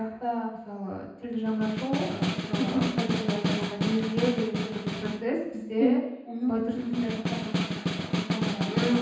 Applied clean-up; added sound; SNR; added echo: none; Snare drum; 2 dB; reverberation time 0.9 s.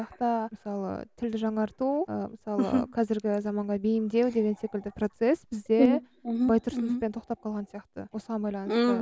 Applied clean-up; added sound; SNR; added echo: none; none; none; none.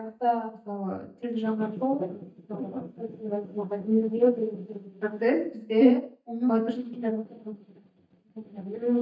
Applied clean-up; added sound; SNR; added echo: neural mask model DeepFilterNet 3.